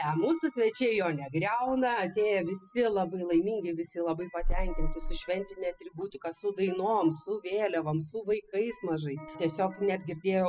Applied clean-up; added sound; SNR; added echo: classical method spectral subtraction.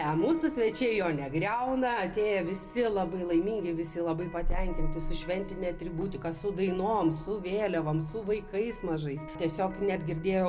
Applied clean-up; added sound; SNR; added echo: none; Electric guitar; 19 dB; none.